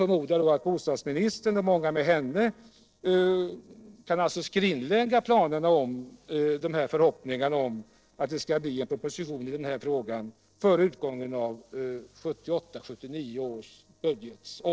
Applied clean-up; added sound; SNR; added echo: neural separator model SepFormer DNS4.